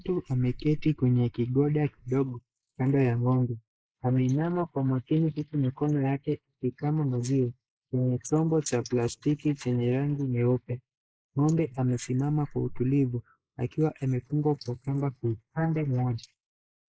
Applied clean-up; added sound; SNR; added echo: neural mask model Resemble Enhance denoiser.